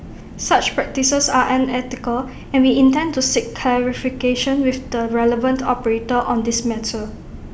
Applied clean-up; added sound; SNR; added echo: none; none; none; none.